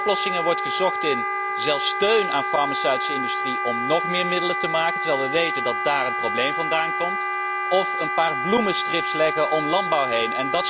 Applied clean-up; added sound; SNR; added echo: none; Wind instrument, woodwind instrument; 1 dB; none.